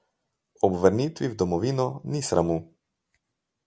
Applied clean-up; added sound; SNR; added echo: none; none; none; none.